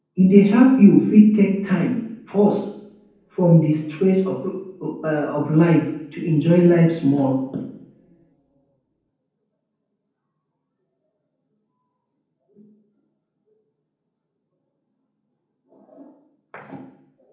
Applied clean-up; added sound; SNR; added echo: none; none; none; reverberation time 0.9 s.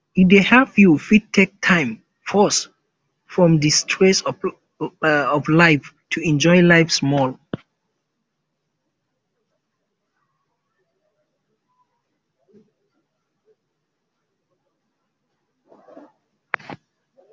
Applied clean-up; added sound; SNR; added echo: none; none; none; none.